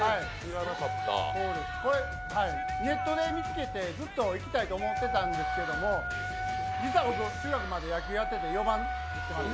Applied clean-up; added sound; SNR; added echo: none; Wind instrument, woodwind instrument; 3 dB; none.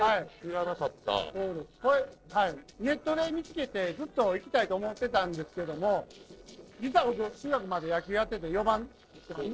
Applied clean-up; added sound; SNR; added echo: neural separator model SepFormer DNS4.